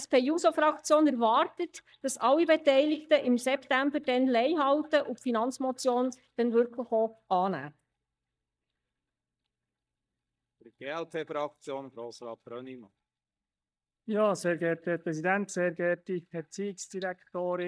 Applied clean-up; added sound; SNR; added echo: neural mask model DeepFilterNet 3.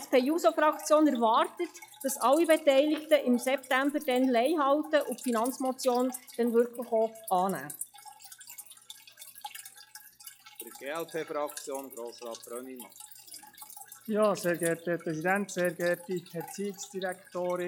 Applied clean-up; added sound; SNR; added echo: classical method log-MMSE.